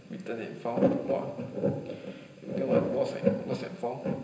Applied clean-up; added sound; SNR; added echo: none; none; none; reverberation time 0.9 s.